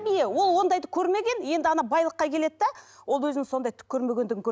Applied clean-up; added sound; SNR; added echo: none; none; none; none.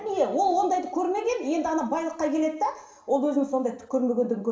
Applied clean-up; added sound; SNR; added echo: none; none; none; reverberation time 0.7 s.